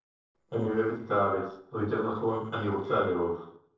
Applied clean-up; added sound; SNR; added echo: neural separator model SepFormer DNS4.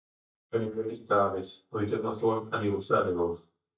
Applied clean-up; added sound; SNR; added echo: neural mask model DeepFilterNet 3.